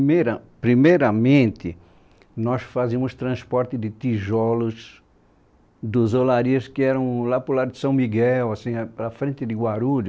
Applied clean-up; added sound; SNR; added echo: none; none; none; none.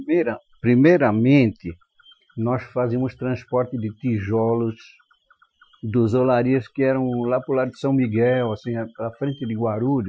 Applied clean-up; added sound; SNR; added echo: classical method Wiener filter.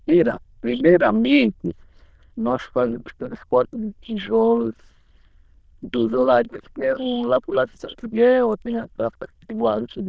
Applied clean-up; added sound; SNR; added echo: neural diffusion model UNIVERSE++.